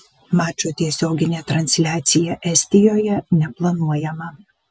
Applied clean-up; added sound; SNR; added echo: none; none; none; none.